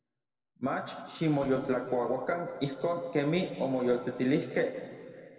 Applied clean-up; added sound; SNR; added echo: none; none; none; reverberation time 2.3 s.